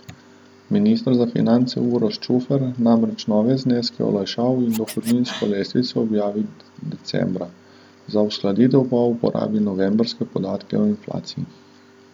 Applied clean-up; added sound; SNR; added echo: none; Scratching (performance technique); 19 dB; none.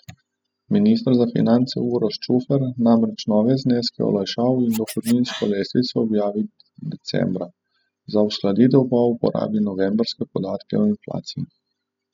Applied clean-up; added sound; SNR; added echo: classical method spectral subtraction.